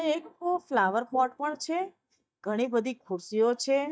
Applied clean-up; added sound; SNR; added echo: neural mask model DeepFilterNet 3.